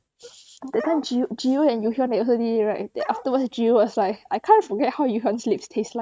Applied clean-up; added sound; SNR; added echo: neural mask model RNNoise.